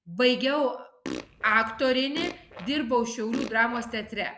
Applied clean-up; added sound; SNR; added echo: none; Fart; 12 dB; none.